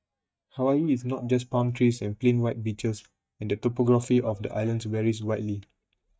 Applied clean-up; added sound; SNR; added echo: neural mask model DeepFilterNet 3.